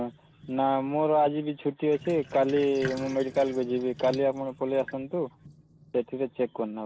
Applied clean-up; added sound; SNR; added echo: none; Sink (filling or washing); 18 dB; none.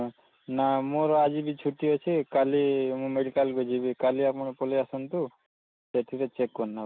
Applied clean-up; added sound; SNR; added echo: none; none; none; none.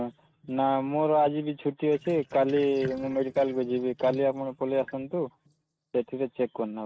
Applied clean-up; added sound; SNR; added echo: neural mask model RNNoise.